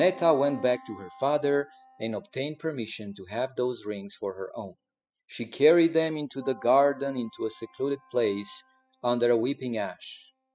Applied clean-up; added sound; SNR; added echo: classical method spectral subtraction.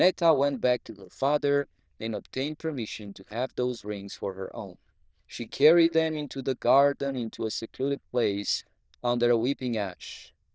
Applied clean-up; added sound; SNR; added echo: neural diffusion model UNIVERSE++.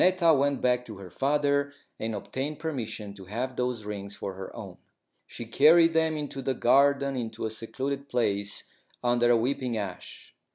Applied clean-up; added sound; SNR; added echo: none; none; none; none.